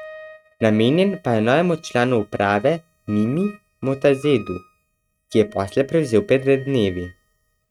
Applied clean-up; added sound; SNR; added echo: neural mask model RNNoise.